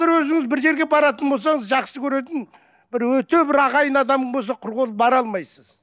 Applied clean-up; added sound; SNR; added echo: none; none; none; none.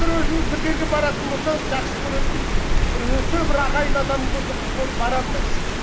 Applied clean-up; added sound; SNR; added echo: none; Rain; -5 dB; reverberation time 0.6 s.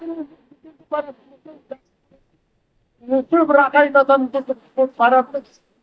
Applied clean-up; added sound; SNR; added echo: neural mask model DeepFilterNet 3.